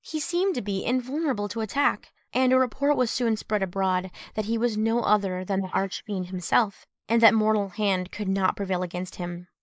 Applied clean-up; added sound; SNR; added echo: neural mask model Resemble Enhance denoiser.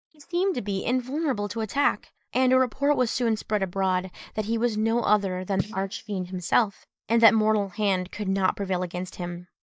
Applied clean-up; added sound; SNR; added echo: neural mask model DeepFilterNet 3.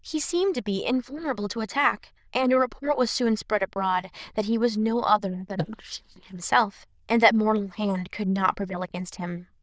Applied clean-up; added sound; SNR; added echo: neural diffusion model UNIVERSE++.